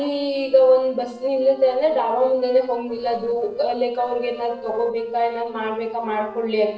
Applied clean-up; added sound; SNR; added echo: neural separator model SepFormer DNS4.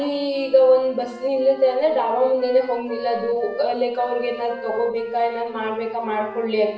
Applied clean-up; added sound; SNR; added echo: none; Wind instrument, woodwind instrument; 15 dB; reverberation time 0.7 s.